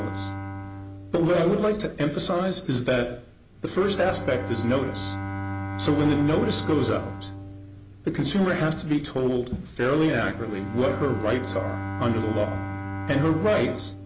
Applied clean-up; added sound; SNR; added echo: none; Bowed string instrument; 9 dB; none.